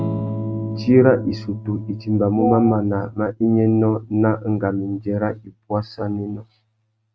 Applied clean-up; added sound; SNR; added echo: neural mask model RNNoise.